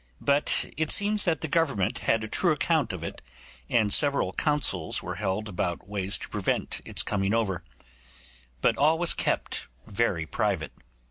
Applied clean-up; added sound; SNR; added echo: none; none; none; none.